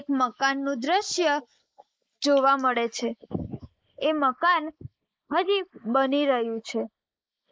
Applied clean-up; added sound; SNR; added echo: neural mask model Resemble Enhance denoiser.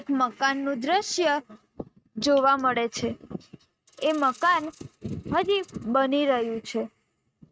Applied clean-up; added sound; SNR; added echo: neural mask model RNNoise.